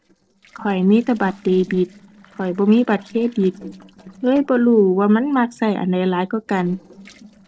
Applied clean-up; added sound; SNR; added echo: neural separator model SepFormer DNS4.